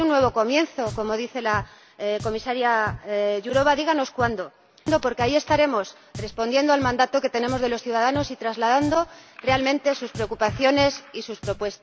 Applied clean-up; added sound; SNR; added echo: none; Drum; 15 dB; none.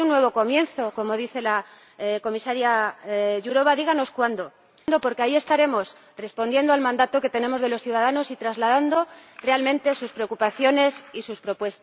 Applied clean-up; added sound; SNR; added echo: none; none; none; none.